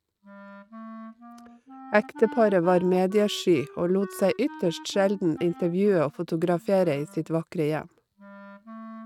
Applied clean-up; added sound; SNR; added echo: neural mask model RNNoise.